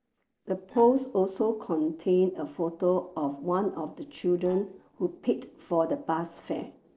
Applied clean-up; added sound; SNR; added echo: neural separator model SepFormer DNS4.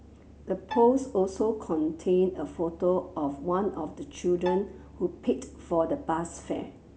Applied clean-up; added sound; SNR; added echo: none; Bowed string instrument; 16 dB; none.